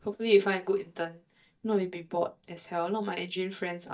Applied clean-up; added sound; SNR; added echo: neural mask model DeepFilterNet 3.